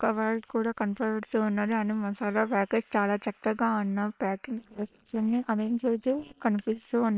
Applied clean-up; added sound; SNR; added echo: neural separator model SepFormer WHAM!.